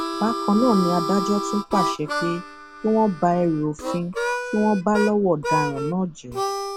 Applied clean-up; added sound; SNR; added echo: none; Harmonica; 5 dB; none.